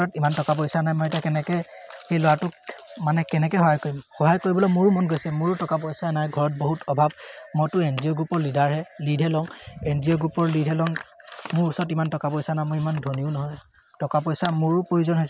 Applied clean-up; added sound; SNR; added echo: none; none; none; none.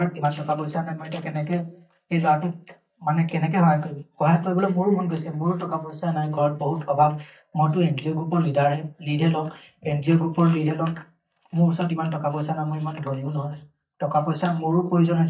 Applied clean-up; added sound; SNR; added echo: neural mask model DeepFilterNet 3.